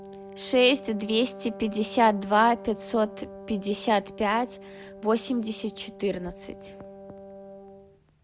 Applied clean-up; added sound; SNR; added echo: none; Wind instrument, woodwind instrument; 16 dB; none.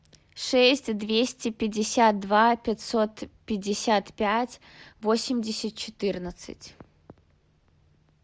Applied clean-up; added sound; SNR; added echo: none; none; none; none.